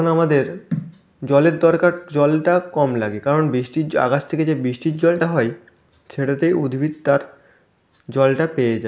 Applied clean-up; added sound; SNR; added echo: none; none; none; none.